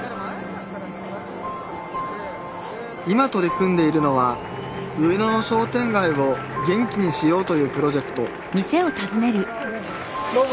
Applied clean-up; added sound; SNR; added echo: none; Applause; 17 dB; none.